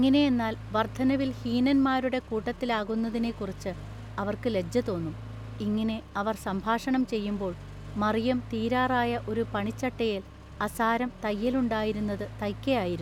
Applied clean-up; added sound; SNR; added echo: none; Accelerating, revving, vroom; 13 dB; none.